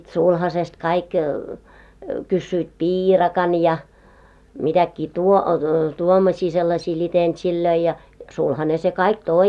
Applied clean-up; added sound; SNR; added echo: none; none; none; none.